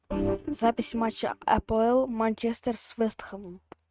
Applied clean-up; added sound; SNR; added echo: neural mask model RNNoise.